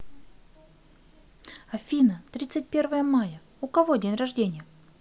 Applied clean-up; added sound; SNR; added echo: none; none; none; none.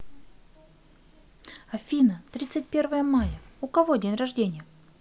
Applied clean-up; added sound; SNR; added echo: none; Breathing; 15 dB; none.